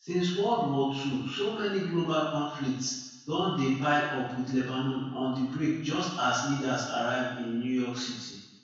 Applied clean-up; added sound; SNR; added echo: none; none; none; reverberation time 1.1 s.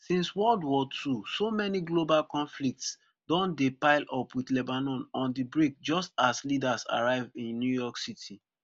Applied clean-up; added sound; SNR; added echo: none; none; none; none.